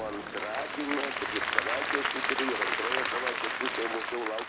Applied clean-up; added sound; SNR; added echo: none; Applause / Crowd; -4 dB; none.